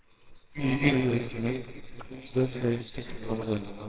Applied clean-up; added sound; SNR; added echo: neural separator model SepFormer WHAMR!.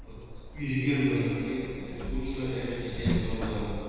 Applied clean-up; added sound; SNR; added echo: none; Sliding door; 3 dB; reverberation time 2.1 s.